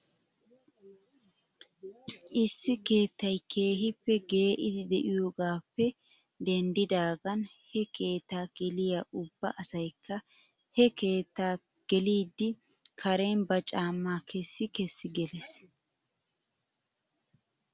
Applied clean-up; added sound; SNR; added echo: none; none; none; none.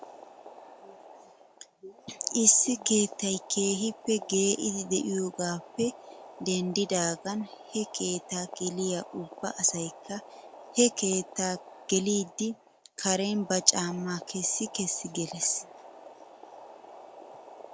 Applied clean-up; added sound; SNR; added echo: none; Boiling; 18 dB; none.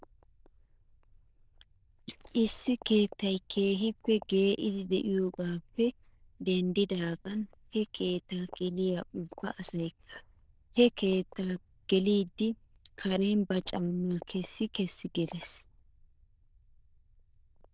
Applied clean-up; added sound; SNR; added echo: neural diffusion model UNIVERSE++.